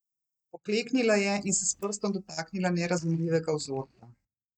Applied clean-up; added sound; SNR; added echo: neural mask model DeepFilterNet 3.